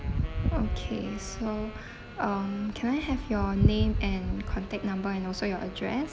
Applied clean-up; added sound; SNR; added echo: none; Wind instrument, woodwind instrument; 18 dB; none.